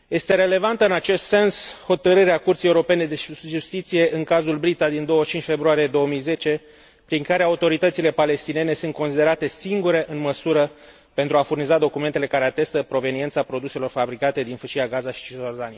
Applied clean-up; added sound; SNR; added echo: none; none; none; none.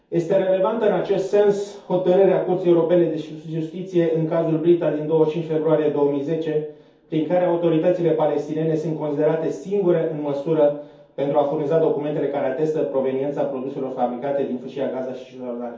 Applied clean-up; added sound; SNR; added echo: none; none; none; reverberation time 0.6 s.